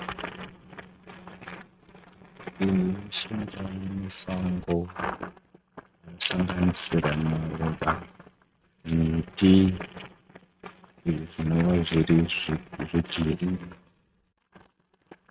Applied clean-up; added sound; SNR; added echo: neural mask model RNNoise.